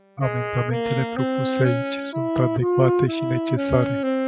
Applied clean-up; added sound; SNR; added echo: classical method spectral subtraction.